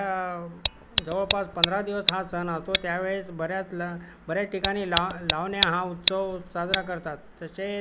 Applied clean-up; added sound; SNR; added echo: none; Tick; 0 dB; none.